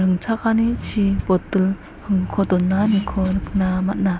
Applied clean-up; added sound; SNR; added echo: none; Accelerating, revving, vroom; 12 dB; none.